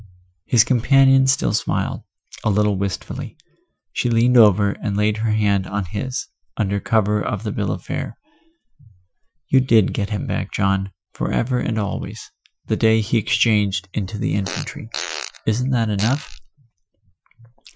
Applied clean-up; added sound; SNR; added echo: classical method Wiener filter.